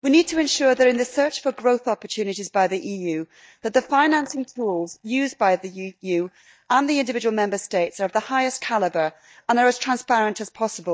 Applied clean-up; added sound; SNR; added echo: neural mask model DeepFilterNet 3.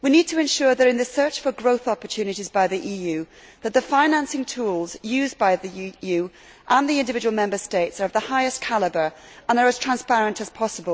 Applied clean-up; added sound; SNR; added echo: none; none; none; none.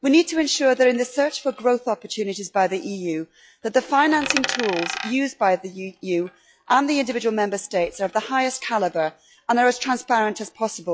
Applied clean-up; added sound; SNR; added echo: classical method log-MMSE.